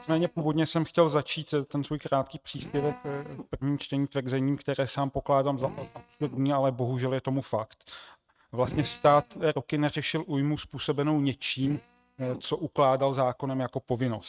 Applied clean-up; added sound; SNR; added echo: neural mask model RNNoise.